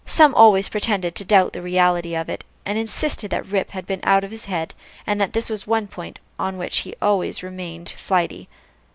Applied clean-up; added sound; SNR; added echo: none; none; none; none.